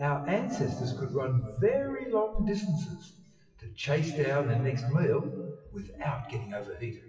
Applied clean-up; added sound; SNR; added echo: classical method WPE with log-MMSE.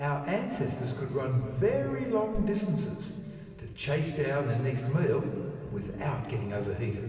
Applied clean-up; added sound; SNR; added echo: none; Bass drum; 10 dB; reverberation time 2.5 s.